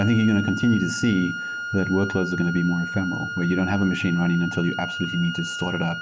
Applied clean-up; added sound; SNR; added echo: none; Wind instrument, woodwind instrument; 8 dB; none.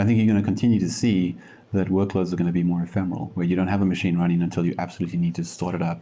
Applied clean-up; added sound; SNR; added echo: none; none; none; none.